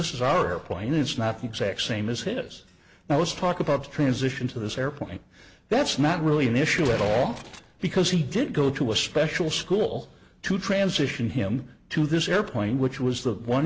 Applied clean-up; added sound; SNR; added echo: none; Gunshot, gunfire; 10 dB; none.